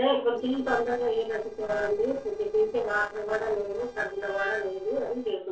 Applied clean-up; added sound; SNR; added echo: neural separator model SepFormer DNS4.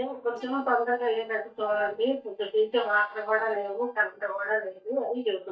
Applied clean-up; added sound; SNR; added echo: neural mask model DeepFilterNet 3.